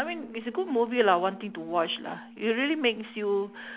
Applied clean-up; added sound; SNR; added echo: none; Bass guitar; 18 dB; none.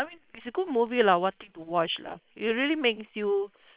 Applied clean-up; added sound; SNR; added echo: neural separator model SepFormer WHAM!.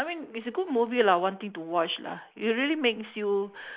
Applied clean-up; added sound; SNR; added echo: neural mask model Resemble Enhance denoiser.